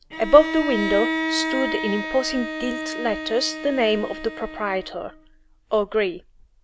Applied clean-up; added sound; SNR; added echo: none; Bowed string instrument; 6 dB; none.